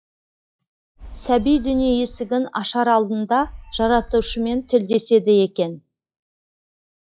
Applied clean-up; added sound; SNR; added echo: classical method log-MMSE.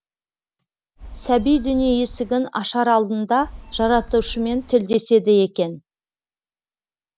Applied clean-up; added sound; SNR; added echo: none; Telephone; 14 dB; none.